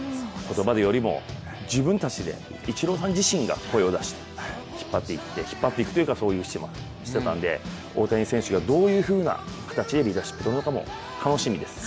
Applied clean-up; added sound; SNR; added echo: none; none; none; none.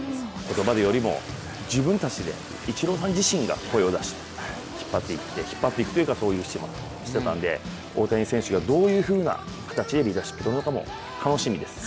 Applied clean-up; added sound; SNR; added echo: none; Toilet flush; 17 dB; none.